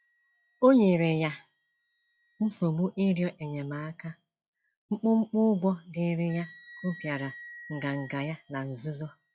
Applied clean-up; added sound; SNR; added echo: classical method log-MMSE.